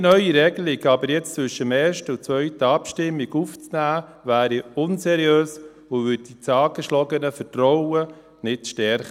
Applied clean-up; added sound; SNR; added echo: none; none; none; none.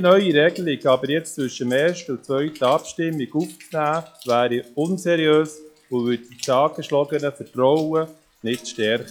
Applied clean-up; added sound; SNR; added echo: classical method log-MMSE.